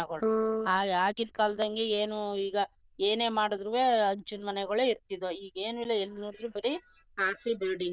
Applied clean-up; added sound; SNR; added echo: neural diffusion model UNIVERSE++.